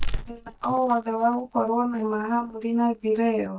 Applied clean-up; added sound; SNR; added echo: neural mask model DeepFilterNet 3.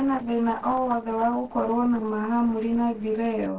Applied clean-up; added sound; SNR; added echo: neural separator model SepFormer DNS4.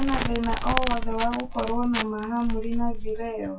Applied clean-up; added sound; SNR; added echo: classical method WPE with log-MMSE.